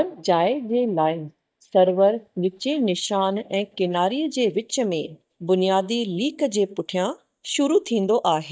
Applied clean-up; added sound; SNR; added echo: neural mask model DeepFilterNet 3.